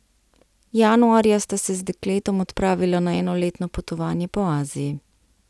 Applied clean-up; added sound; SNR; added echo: none; none; none; none.